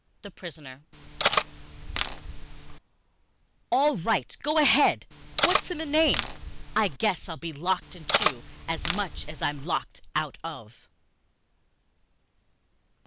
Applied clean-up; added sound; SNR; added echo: none; Cutlery, silverware; -2 dB; none.